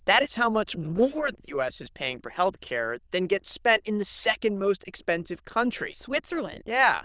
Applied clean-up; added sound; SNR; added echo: neural diffusion model UNIVERSE++.